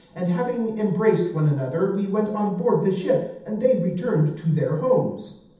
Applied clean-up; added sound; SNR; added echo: none; none; none; reverberation time 0.8 s.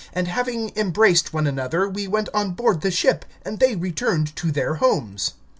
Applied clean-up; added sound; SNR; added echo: none; none; none; none.